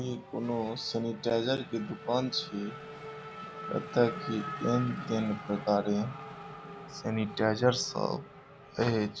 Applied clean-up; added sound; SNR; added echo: none; Race car, auto racing / Accelerating, revving, vroom; 12 dB; none.